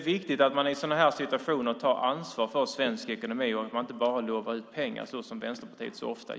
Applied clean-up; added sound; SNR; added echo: none; none; none; none.